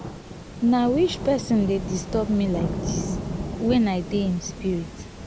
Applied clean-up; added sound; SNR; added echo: none; Rain / Thunderstorm; 7 dB; none.